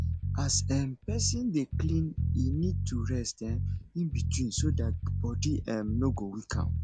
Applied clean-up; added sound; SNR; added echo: none; Bass guitar; -2 dB; none.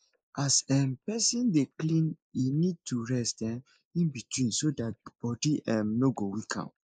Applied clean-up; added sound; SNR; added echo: neural mask model Resemble Enhance denoiser.